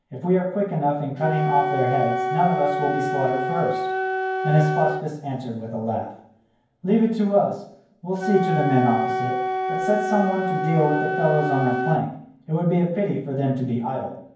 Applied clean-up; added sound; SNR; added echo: none; Wind instrument, woodwind instrument; 4 dB; reverberation time 0.9 s.